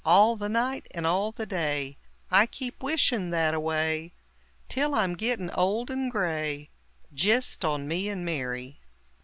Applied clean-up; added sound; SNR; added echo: none; none; none; none.